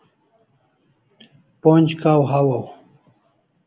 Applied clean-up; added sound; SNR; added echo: none; none; none; none.